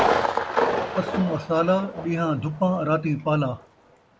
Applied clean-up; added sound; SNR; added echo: none; Thunder; 2 dB; none.